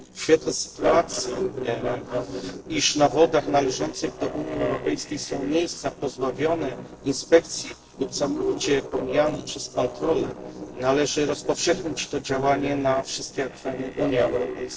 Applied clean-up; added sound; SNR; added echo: neural separator model SepFormer DNS4.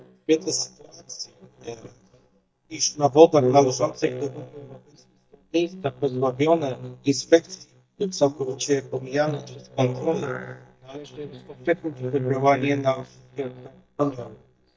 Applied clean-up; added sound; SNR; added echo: neural mask model DeepFilterNet 3.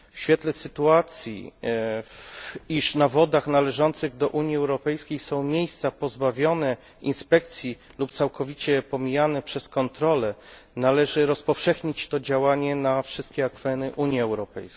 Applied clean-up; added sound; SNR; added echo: none; none; none; none.